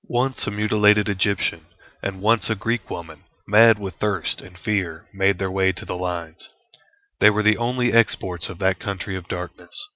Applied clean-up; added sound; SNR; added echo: none; none; none; none.